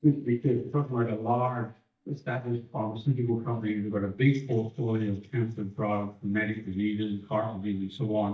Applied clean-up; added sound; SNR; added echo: neural mask model DeepFilterNet 3.